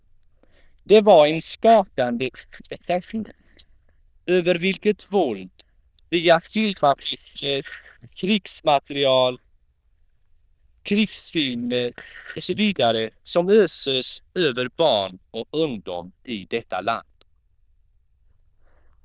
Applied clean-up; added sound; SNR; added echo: neural diffusion model UNIVERSE++.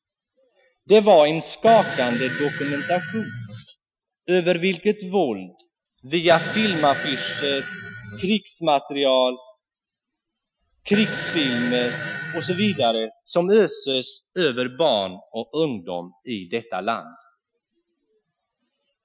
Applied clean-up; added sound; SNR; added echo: classical method Wiener filter.